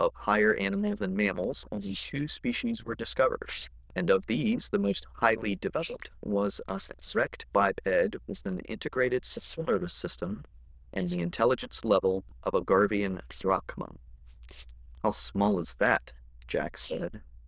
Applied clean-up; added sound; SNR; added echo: neural diffusion model UNIVERSE++.